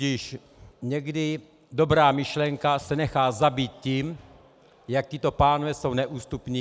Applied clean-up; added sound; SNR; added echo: none; none; none; none.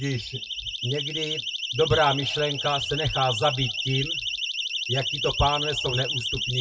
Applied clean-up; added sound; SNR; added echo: classical method WPE with log-MMSE.